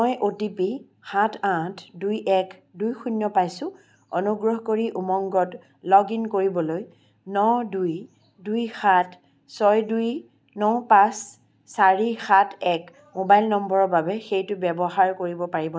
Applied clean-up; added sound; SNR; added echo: none; none; none; none.